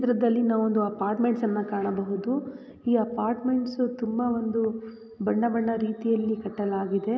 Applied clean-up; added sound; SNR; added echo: none; none; none; none.